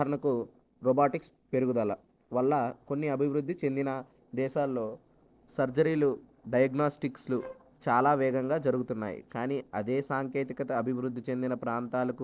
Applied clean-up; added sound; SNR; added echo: neural separator model SepFormer DNS4.